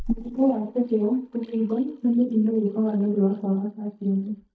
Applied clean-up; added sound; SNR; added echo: neural mask model DeepFilterNet 3.